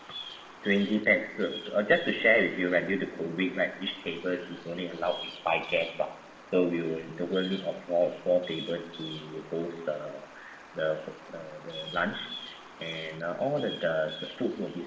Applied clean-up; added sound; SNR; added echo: none; Bird vocalization, bird call, bird song; 15 dB; reverberation time 0.9 s.